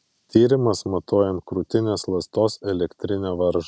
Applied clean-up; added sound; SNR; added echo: none; none; none; none.